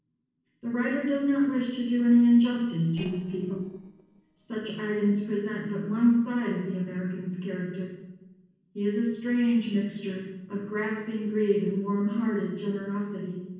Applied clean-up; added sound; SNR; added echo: neural separator model SepFormer DNS4.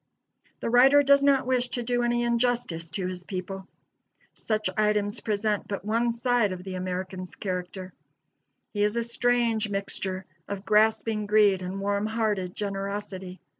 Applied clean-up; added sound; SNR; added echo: none; none; none; none.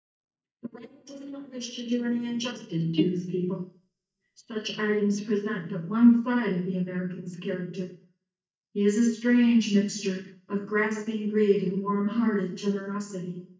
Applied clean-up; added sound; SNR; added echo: neural mask model DeepFilterNet 3.